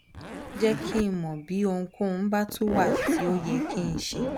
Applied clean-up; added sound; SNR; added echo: none; Zipper (clothing); 3 dB; none.